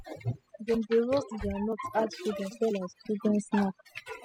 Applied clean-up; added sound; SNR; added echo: classical method spectral subtraction.